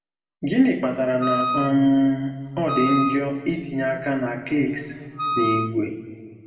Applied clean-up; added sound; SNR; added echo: none; Wind instrument, woodwind instrument; 4 dB; reverberation time 1.7 s.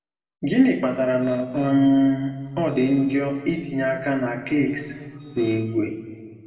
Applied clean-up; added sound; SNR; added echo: neural separator model SepFormer DNS4.